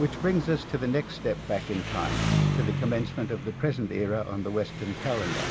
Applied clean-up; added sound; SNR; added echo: none; Engine; 2 dB; none.